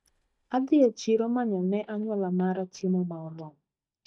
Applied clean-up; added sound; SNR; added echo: neural mask model DeepFilterNet 3.